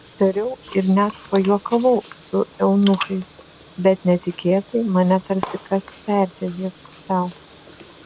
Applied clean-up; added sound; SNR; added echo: none; Bathtub (filling or washing) / Water; 15 dB; none.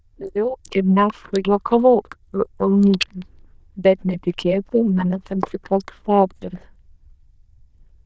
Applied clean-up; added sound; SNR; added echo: neural diffusion model UNIVERSE++.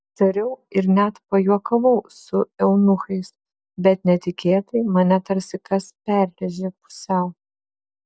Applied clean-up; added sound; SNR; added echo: none; none; none; none.